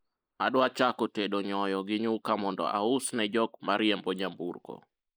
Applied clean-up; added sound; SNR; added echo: neural mask model Resemble Enhance denoiser.